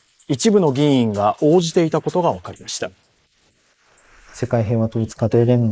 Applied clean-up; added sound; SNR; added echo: neural mask model Resemble Enhance denoiser.